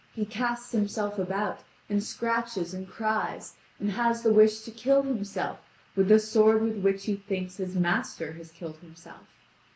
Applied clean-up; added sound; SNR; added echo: none; none; none; none.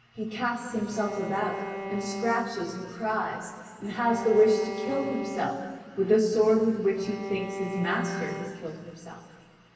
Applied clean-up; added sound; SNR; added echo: none; Bowed string instrument; 11 dB; reverberation time 2.3 s.